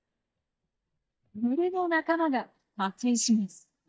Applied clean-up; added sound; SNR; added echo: neural mask model DeepFilterNet 3.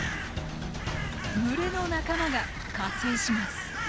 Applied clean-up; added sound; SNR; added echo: none; Crow; 5 dB; none.